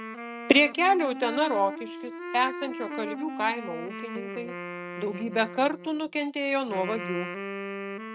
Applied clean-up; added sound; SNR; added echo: neural mask model RNNoise.